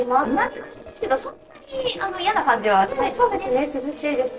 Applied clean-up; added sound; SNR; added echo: neural separator model SepFormer DNS4.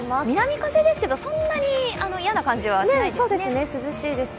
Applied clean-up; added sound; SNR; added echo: none; none; none; none.